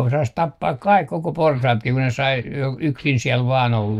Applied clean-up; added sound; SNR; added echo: neural mask model DeepFilterNet 3.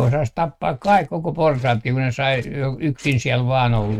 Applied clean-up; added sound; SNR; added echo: neural mask model RNNoise.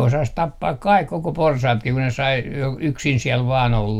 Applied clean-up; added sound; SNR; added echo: none; none; none; none.